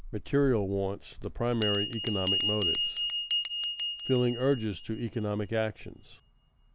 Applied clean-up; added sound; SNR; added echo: none; Bell; 4 dB; none.